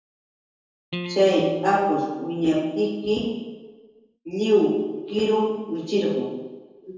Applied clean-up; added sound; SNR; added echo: neural separator model SepFormer DNS4.